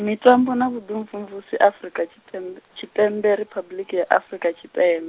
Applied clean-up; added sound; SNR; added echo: none; none; none; none.